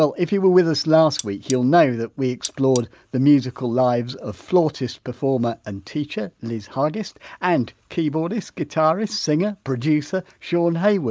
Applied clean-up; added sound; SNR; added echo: none; Cutlery, silverware; 15 dB; none.